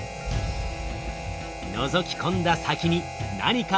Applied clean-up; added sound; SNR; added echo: none; Harmonica; 10 dB; none.